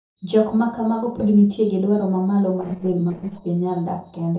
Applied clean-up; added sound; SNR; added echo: neural separator model SepFormer DNS4.